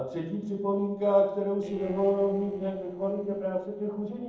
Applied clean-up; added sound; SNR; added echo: neural separator model SepFormer DNS4.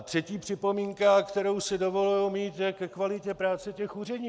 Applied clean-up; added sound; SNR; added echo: none; none; none; none.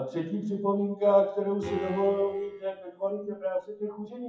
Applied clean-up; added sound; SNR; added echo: classical method WPE with log-MMSE.